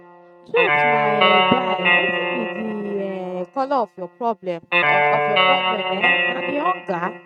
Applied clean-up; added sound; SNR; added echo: neural mask model RNNoise.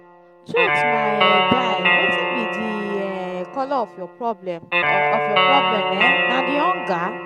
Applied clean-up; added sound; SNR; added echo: none; Guitar; -4 dB; none.